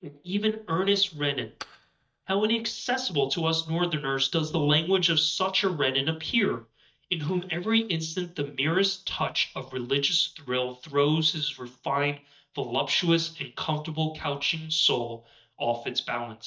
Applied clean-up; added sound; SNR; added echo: neural mask model DeepFilterNet 3.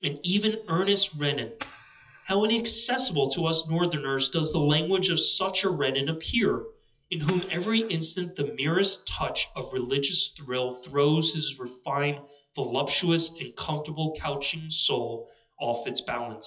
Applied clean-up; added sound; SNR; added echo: classical method WPE with log-MMSE.